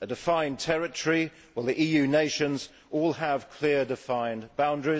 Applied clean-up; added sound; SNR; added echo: none; none; none; none.